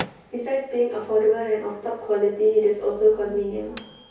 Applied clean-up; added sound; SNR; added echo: none; Microwave oven / Bell; 19 dB; reverberation time 0.6 s.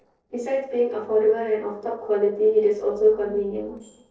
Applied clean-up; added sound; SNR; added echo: neural separator model SepFormer DNS4.